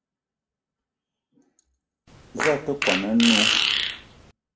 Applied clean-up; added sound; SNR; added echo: none; Fart; -3 dB; reverberation time 0.7 s.